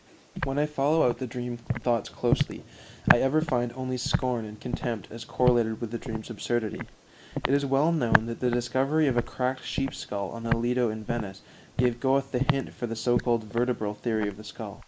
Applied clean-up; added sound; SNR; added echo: neural mask model Resemble Enhance denoiser.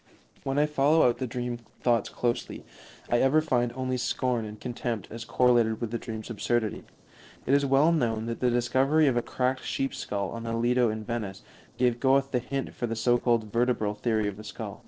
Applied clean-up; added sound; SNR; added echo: neural separator model SepFormer DNS4.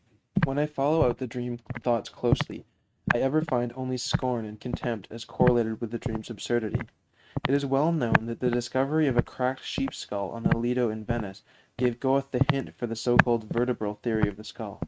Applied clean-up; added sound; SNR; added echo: neural mask model RNNoise.